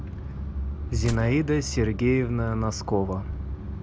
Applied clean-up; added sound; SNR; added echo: none; Gunshot, gunfire; 18 dB; none.